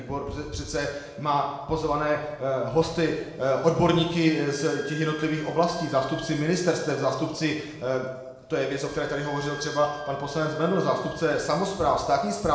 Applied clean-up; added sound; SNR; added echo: none; Wind instrument, woodwind instrument; 17 dB; reverberation time 0.9 s.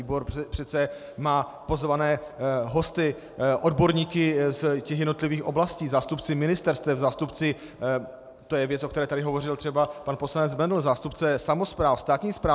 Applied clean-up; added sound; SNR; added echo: none; none; none; none.